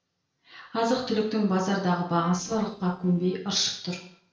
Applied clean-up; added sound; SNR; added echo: neural separator model SepFormer DNS4.